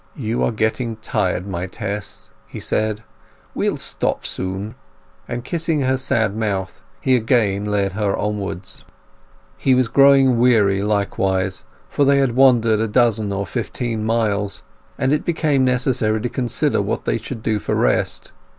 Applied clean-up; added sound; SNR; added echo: none; none; none; none.